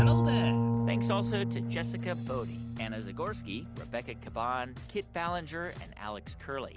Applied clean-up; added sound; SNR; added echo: none; Bowed string instrument; -5 dB; none.